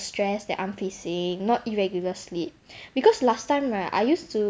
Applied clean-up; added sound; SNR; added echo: none; none; none; none.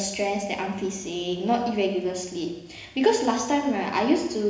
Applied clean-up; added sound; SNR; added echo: none; none; none; reverberation time 1.0 s.